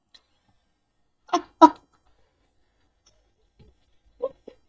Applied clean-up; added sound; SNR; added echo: neural mask model DeepFilterNet 3.